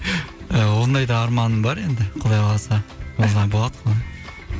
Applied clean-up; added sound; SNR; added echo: none; none; none; none.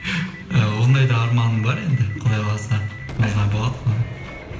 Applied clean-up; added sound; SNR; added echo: none; Boom; 18 dB; reverberation time 0.9 s.